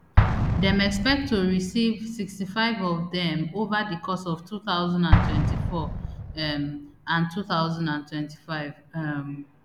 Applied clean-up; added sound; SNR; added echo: none; Explosion; 2 dB; none.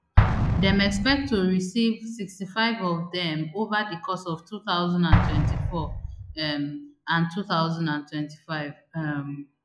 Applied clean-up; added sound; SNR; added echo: classical method log-MMSE.